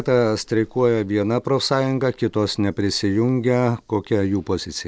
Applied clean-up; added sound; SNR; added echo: none; none; none; none.